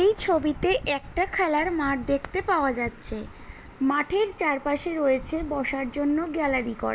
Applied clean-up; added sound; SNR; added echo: none; none; none; none.